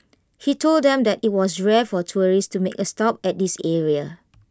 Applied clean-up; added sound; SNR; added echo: none; none; none; none.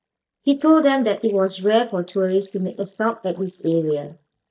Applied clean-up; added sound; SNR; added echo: neural mask model DeepFilterNet 3.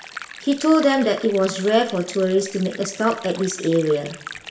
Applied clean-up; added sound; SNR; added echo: none; Stream; 17 dB; reverberation time 0.7 s.